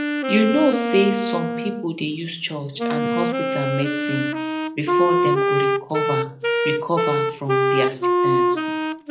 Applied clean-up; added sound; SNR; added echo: none; Wind instrument, woodwind instrument; -3 dB; reverberation time 0.4 s.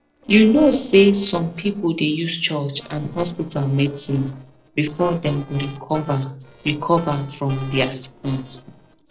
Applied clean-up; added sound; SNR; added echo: neural separator model SepFormer DNS4.